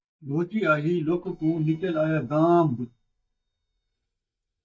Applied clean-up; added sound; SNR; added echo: neural mask model DeepFilterNet 3.